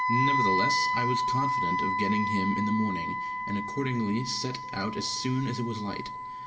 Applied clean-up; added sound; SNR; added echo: none; Wind instrument, woodwind instrument; -1 dB; reverberation time 2.7 s.